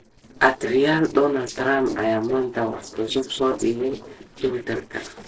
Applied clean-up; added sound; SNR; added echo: neural separator model SepFormer DNS4.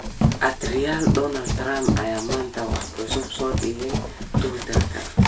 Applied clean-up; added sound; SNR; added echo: none; Run; -3 dB; reverberation time 0.2 s.